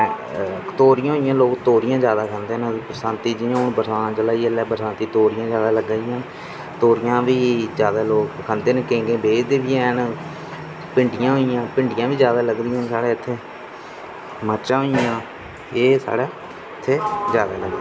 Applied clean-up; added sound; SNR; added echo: none; Sliding door; 14 dB; none.